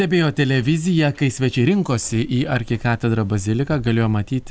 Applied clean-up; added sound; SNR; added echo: none; none; none; none.